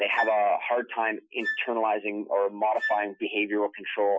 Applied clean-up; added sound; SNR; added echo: classical method Wiener filter.